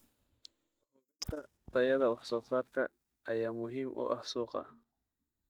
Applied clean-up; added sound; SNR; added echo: neural mask model DeepFilterNet 3.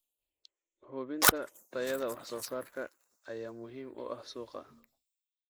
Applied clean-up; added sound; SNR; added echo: neural mask model Resemble Enhance denoiser.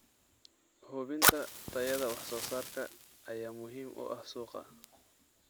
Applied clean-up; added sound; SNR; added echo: none; Fire; -3 dB; none.